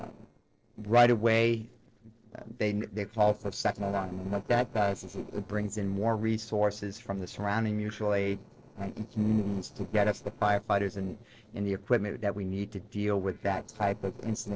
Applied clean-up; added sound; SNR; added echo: neural separator model SepFormer DNS4.